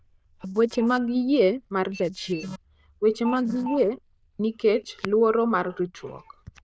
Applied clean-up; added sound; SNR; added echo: neural diffusion model UNIVERSE++.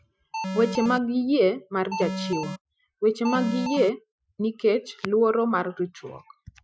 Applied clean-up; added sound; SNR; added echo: classical method Wiener filter.